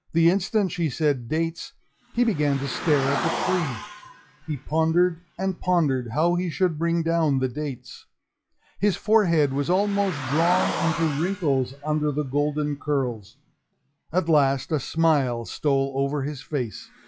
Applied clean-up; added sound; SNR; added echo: classical method log-MMSE.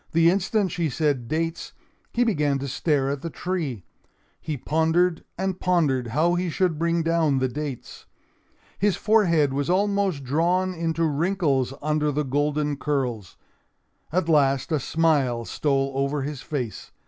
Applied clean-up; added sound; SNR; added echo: none; none; none; none.